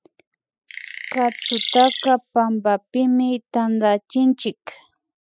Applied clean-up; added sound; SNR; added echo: classical method spectral subtraction.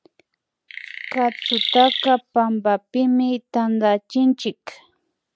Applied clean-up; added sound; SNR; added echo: none; Chirp, tweet; 5 dB; none.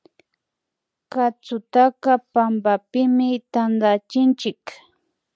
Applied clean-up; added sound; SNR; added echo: none; none; none; none.